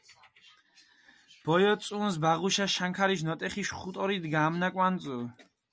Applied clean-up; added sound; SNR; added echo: none; none; none; none.